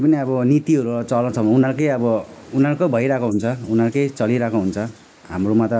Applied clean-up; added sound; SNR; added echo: neural mask model Resemble Enhance denoiser.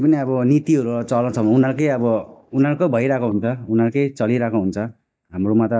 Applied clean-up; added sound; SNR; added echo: neural mask model DeepFilterNet 3.